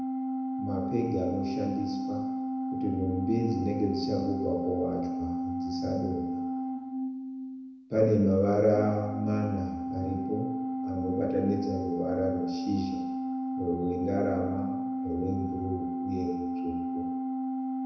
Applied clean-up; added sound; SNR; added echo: none; Organ; 1 dB; reverberation time 1.0 s.